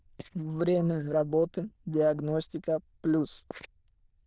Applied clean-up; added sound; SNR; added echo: neural diffusion model UNIVERSE++.